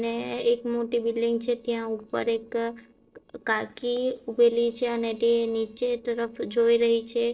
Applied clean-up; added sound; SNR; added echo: neural separator model SepFormer DNS4.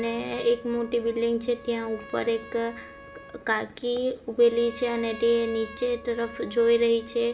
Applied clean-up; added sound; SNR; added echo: none; Trumpet; 19 dB; reverberation time 0.8 s.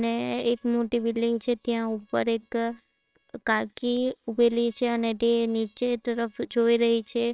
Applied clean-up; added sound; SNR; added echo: neural separator model SepFormer WHAMR!.